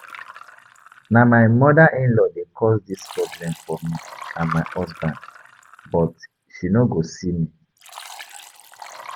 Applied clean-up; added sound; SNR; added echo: none; Liquid; 19 dB; none.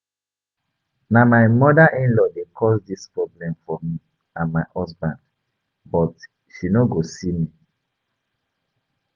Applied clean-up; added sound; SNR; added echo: none; none; none; none.